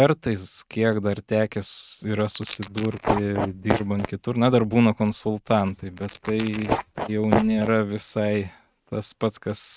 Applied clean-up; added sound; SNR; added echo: neural mask model RNNoise.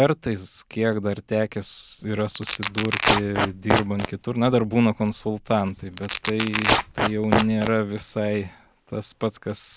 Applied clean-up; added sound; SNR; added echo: none; Tearing; 1 dB; none.